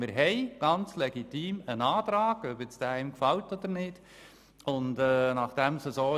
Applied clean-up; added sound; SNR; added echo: none; none; none; none.